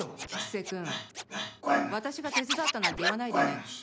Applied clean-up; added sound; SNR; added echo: none; Scratching (performance technique); -4 dB; none.